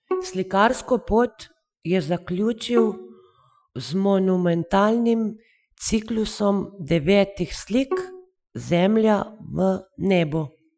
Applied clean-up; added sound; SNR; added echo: classical method Wiener filter.